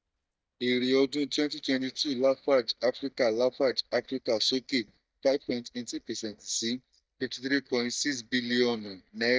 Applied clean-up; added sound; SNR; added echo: neural mask model DeepFilterNet 3.